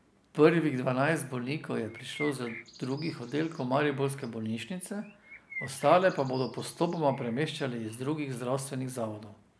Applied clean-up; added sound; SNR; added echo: none; Bird; 18 dB; none.